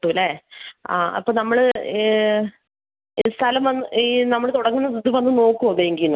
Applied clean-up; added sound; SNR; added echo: none; none; none; none.